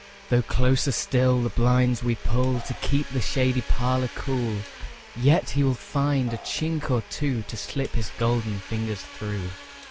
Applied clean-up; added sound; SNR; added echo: none; Burping, eructation + Domestic sounds, home sounds; 20 dB; none.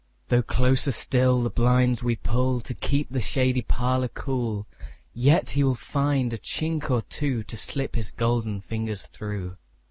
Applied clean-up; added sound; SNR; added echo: none; none; none; none.